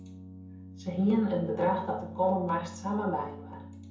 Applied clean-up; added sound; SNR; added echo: none; Piano; 13 dB; reverberation time 0.6 s.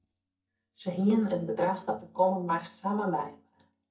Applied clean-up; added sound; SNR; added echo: neural mask model DeepFilterNet 3.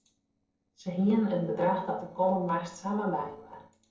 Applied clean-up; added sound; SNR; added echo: neural separator model SepFormer DNS4.